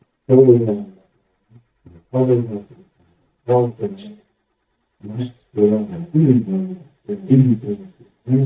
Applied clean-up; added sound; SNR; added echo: neural mask model DeepFilterNet 3.